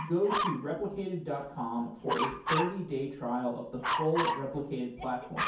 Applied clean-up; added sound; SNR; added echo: none; Dog; 3 dB; reverberation time 0.6 s.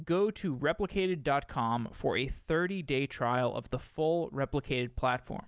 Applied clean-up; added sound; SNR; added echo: none; none; none; none.